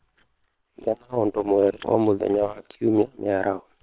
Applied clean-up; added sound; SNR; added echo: neural separator model SepFormer WHAM!.